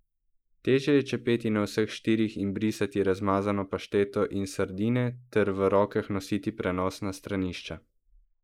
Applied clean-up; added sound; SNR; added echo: neural mask model Resemble Enhance denoiser.